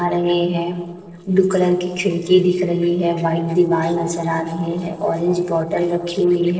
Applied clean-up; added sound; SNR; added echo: neural separator model SepFormer DNS4.